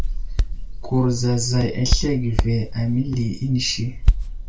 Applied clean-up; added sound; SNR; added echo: none; Hands; 0 dB; reverberation time 0.2 s.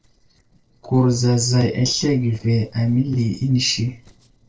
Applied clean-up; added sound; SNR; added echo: neural separator model SepFormer DNS4.